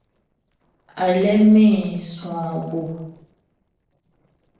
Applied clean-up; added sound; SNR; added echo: neural separator model SepFormer DNS4.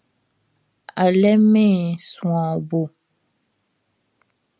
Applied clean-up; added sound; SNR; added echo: none; none; none; none.